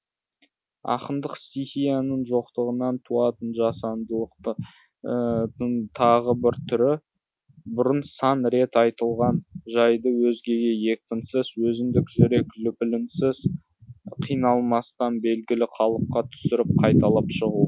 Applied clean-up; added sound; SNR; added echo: none; none; none; none.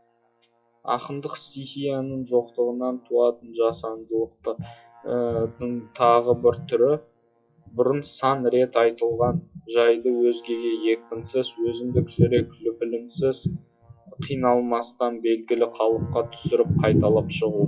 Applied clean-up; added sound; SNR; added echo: classical method WPE with log-MMSE.